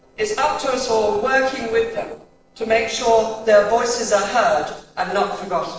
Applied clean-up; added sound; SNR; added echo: neural separator model SepFormer DNS4.